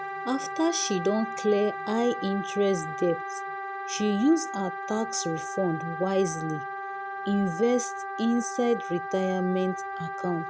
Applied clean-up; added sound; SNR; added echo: none; Wind instrument, woodwind instrument; 7 dB; none.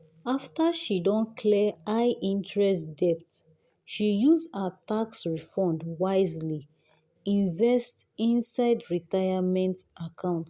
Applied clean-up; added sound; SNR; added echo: none; none; none; none.